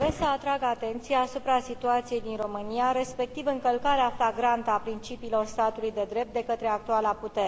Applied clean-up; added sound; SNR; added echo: none; Rain; 15 dB; none.